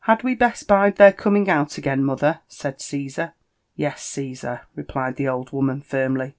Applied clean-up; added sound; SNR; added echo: none; none; none; none.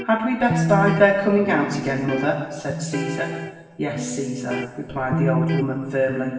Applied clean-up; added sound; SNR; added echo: none; Electric guitar; 4 dB; reverberation time 1.2 s.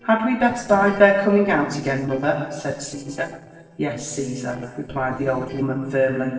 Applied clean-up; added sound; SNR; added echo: neural separator model SepFormer DNS4.